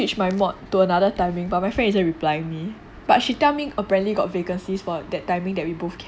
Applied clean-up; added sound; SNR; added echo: none; none; none; none.